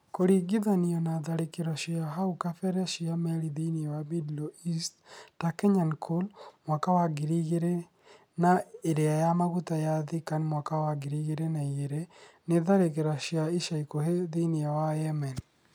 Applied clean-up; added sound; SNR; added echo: none; none; none; none.